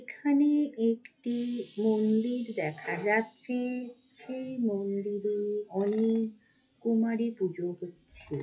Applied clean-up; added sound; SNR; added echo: classical method WPE with log-MMSE.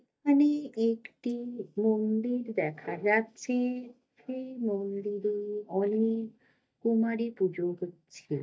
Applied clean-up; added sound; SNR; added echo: neural mask model DeepFilterNet 3.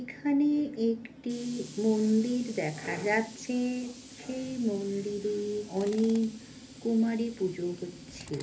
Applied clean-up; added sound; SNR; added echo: none; Tools; 18 dB; reverberation time 0.3 s.